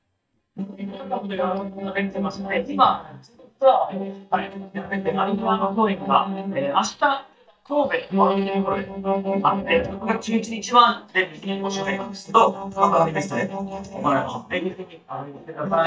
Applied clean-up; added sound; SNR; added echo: neural mask model DeepFilterNet 3.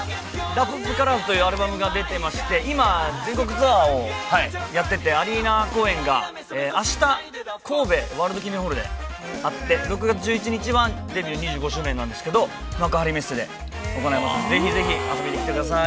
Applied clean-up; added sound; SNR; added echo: none; none; none; none.